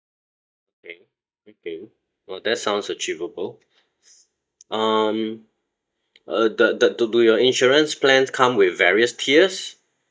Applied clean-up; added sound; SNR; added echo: neural mask model DeepFilterNet 3.